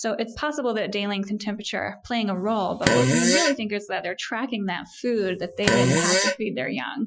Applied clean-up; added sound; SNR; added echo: classical method Wiener filter.